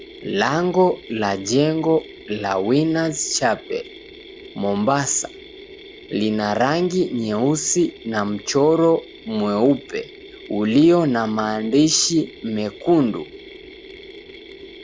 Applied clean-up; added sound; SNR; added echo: none; Mechanisms; 19 dB; none.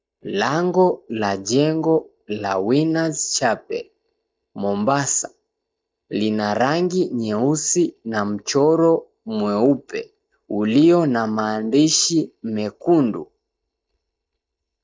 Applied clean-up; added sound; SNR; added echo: neural mask model DeepFilterNet 3.